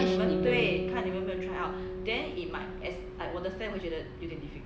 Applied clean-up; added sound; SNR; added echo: none; Guitar; 1 dB; none.